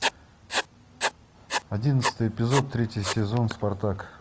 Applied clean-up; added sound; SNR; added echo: none; Writing; 4 dB; none.